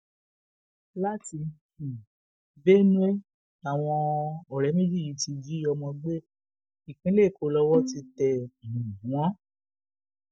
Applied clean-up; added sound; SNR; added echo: neural mask model DeepFilterNet 3.